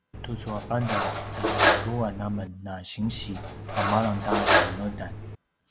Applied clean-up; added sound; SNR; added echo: none; Cutlery, silverware; -4 dB; none.